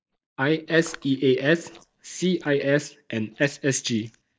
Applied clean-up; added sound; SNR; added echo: neural mask model DeepFilterNet 3.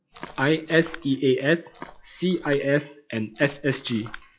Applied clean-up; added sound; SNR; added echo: classical method log-MMSE.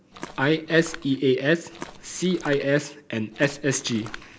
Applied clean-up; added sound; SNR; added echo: none; Walk, footsteps; 17 dB; none.